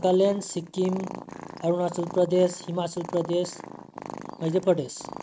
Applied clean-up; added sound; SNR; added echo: neural mask model RNNoise.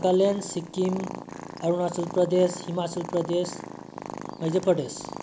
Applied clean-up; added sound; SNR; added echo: none; Purr; 12 dB; none.